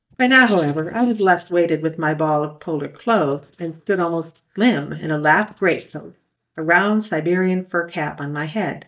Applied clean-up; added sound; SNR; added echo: neural mask model DeepFilterNet 3.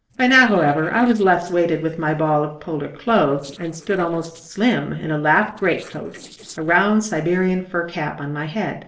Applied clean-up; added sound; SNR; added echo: neural separator model SepFormer DNS4.